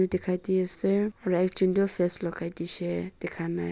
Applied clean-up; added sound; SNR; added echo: none; none; none; none.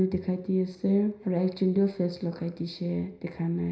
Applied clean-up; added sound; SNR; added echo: none; none; none; reverberation time 0.5 s.